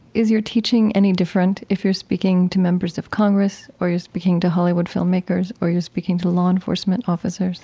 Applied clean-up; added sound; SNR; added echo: none; none; none; none.